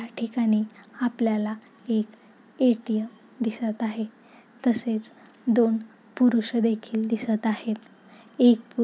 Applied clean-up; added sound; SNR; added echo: none; none; none; none.